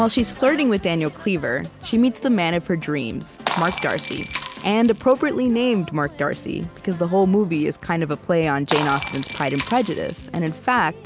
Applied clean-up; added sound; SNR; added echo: none; Shatter; 6 dB; none.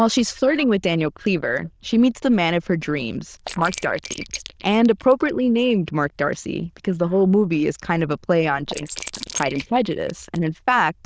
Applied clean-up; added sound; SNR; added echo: neural diffusion model UNIVERSE++.